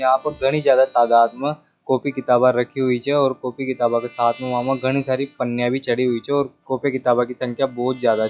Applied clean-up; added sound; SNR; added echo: classical method log-MMSE.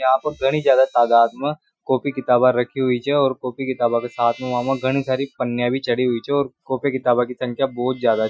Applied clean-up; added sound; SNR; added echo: classical method Wiener filter.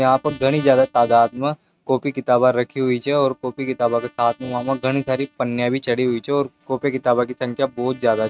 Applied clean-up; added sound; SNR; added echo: neural mask model RNNoise.